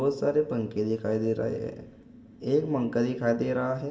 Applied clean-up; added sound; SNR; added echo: none; none; none; reverberation time 1.6 s.